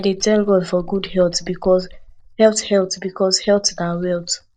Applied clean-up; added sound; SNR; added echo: neural mask model DeepFilterNet 3.